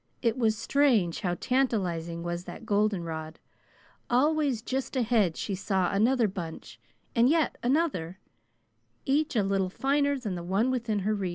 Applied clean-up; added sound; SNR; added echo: none; none; none; none.